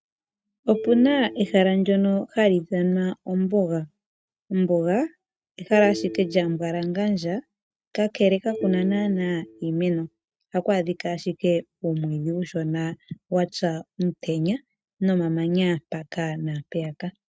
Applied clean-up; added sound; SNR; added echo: neural mask model RNNoise.